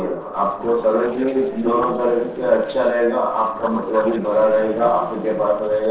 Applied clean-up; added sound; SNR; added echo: neural separator model SepFormer DNS4.